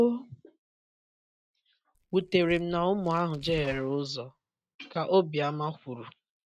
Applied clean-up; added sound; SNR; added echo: neural mask model RNNoise.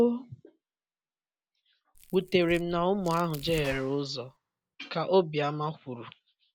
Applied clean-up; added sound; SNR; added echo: none; Clapping + Tearing; 17 dB; none.